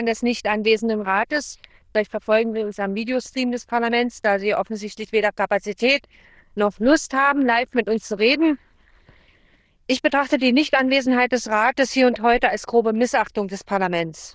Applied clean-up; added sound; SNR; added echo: neural diffusion model UNIVERSE++.